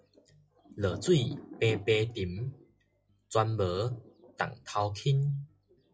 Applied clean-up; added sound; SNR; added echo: classical method log-MMSE.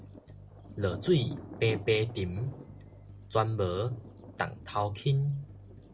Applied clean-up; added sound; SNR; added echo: none; Thunder + Bass guitar; 14 dB; none.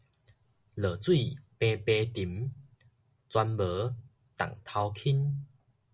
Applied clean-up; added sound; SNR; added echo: none; none; none; none.